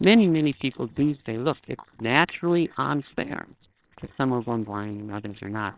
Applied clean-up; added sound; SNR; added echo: neural separator model SepFormer WHAMR!.